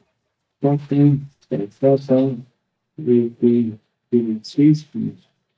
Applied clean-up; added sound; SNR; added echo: neural mask model DeepFilterNet 3.